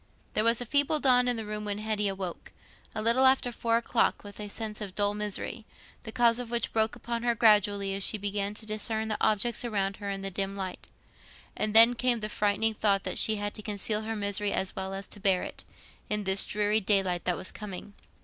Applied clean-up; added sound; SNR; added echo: none; none; none; none.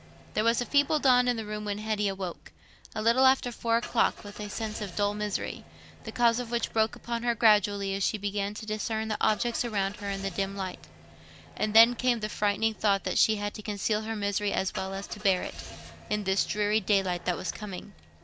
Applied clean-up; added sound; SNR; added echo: none; Engine starting / Car; 19 dB; none.